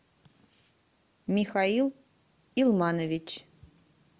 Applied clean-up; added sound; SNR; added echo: none; none; none; none.